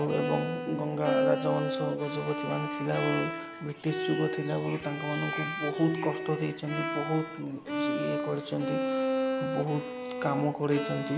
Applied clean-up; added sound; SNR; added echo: none; Bowed string instrument; 2 dB; none.